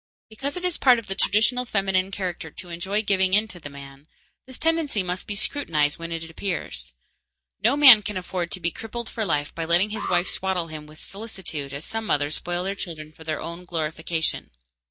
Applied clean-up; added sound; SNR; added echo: neural mask model DeepFilterNet 3.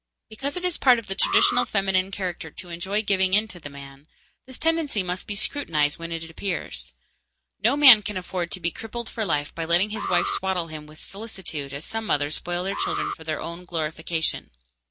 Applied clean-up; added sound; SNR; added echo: none; Alarm; 7 dB; none.